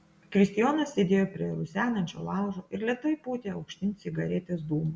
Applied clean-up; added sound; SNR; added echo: none; none; none; none.